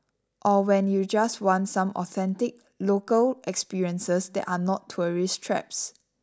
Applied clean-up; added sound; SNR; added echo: none; none; none; none.